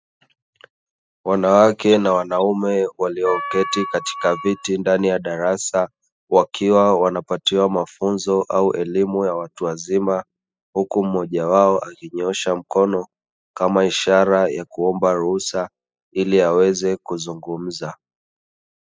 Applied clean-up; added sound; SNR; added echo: classical method spectral subtraction.